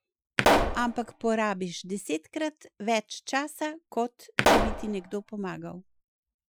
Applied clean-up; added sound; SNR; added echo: classical method Wiener filter.